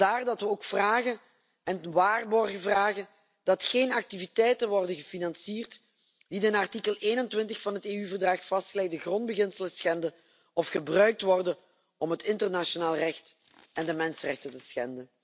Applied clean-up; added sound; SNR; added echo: none; none; none; none.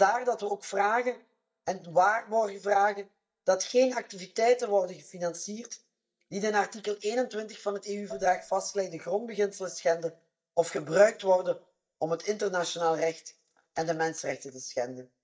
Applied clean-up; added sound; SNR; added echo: neural mask model DeepFilterNet 3.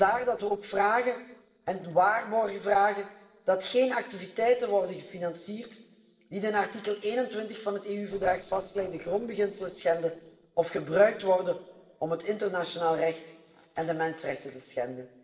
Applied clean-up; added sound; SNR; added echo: neural separator model SepFormer DNS4.